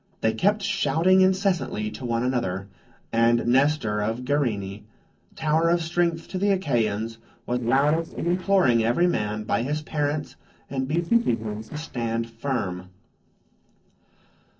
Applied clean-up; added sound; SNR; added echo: neural separator model SepFormer DNS4.